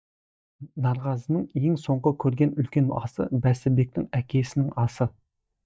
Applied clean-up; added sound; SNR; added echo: neural mask model DeepFilterNet 3.